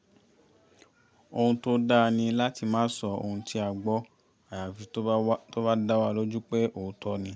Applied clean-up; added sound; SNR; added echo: none; none; none; none.